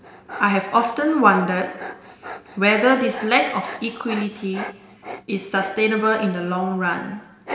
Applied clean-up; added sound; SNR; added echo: none; Dog; 15 dB; reverberation time 1.0 s.